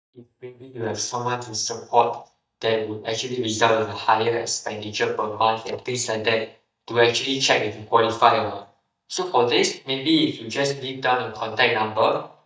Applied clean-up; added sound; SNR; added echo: neural mask model DeepFilterNet 3.